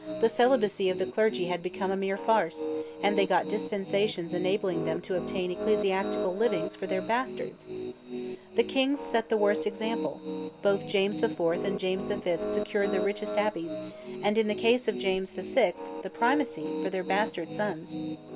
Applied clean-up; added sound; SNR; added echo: none; Piano; 6 dB; none.